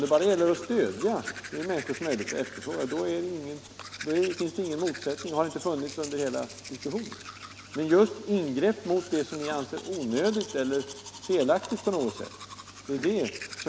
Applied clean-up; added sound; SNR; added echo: none; Domestic sounds, home sounds; 15 dB; none.